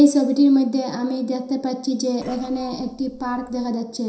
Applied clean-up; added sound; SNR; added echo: neural separator model SepFormer DNS4.